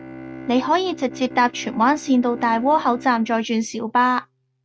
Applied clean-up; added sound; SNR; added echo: neural mask model RNNoise.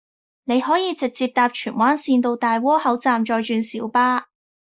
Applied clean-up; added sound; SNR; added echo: neural mask model Resemble Enhance denoiser.